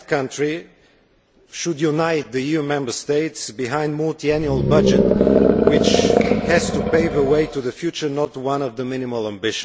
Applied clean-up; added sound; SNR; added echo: none; Animal; -5 dB; none.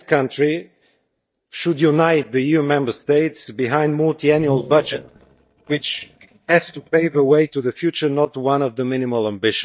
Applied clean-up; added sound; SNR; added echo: neural mask model DeepFilterNet 3.